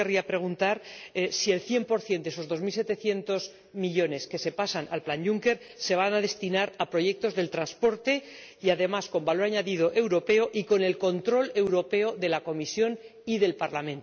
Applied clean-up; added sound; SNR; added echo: none; none; none; none.